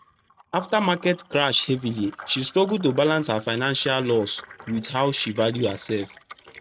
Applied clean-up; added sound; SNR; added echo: neural mask model RNNoise.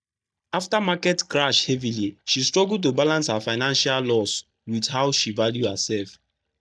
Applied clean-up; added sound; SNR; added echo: neural mask model DeepFilterNet 3.